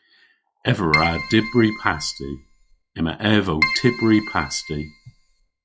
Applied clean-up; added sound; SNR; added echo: classical method log-MMSE.